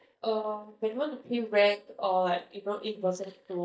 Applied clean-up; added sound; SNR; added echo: neural mask model DeepFilterNet 3.